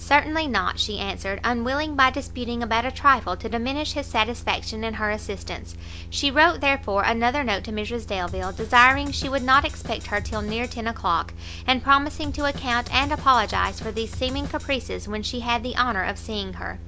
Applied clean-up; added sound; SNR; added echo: none; Drum kit; 13 dB; none.